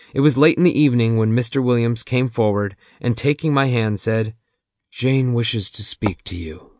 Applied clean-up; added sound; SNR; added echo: neural mask model RNNoise.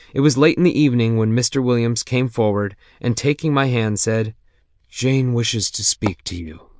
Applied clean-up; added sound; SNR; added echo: neural diffusion model UNIVERSE++.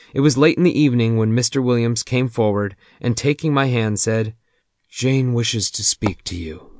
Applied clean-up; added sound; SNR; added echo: none; Tap / Hammer; 12 dB; none.